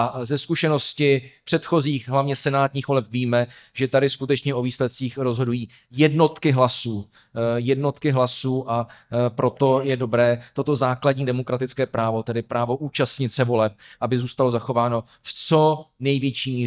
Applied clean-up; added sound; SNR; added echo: neural mask model DeepFilterNet 3.